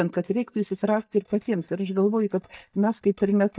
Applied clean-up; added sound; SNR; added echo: neural mask model DeepFilterNet 3.